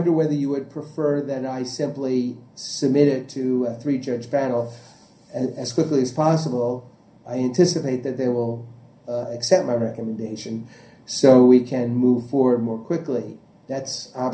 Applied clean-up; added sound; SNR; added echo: none; none; none; reverberation time 0.3 s.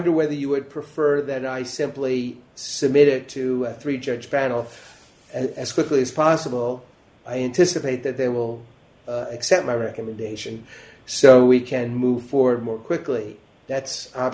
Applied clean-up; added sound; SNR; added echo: none; none; none; none.